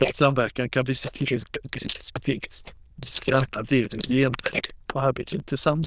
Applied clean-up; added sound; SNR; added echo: neural diffusion model UNIVERSE++.